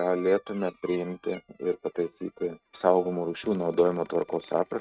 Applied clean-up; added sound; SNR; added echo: neural mask model RNNoise.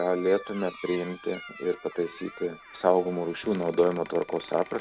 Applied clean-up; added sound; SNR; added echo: none; Squeak + Wind instrument, woodwind instrument; 17 dB; none.